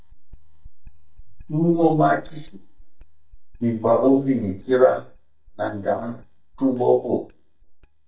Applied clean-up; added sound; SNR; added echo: neural mask model DeepFilterNet 3.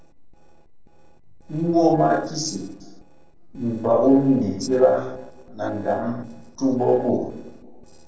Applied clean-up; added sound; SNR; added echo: neural separator model SepFormer DNS4.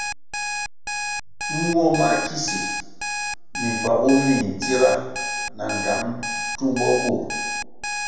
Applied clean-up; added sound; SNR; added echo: none; Alarm; 5 dB; reverberation time 0.9 s.